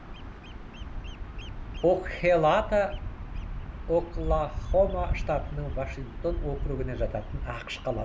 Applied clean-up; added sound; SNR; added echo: none; Bird vocalization, bird call, bird song; 5 dB; none.